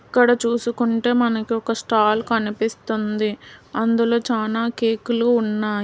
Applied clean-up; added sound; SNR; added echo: none; none; none; none.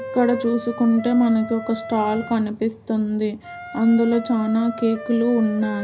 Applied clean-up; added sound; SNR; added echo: none; Wind instrument, woodwind instrument; 14 dB; reverberation time 0.4 s.